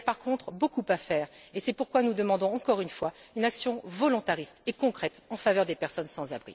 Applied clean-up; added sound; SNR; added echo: none; none; none; none.